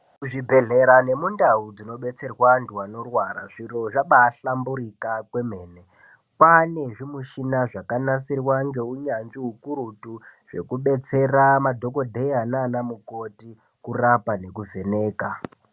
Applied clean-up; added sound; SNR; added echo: none; none; none; none.